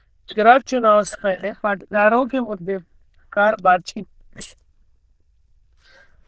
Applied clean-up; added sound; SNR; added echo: neural diffusion model UNIVERSE++.